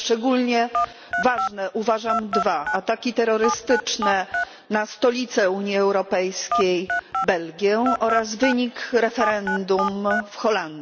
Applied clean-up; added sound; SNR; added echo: none; Telephone; 5 dB; none.